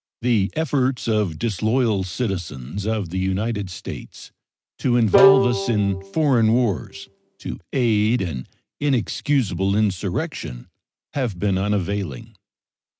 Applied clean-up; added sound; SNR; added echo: none; Bowed string instrument; 0 dB; none.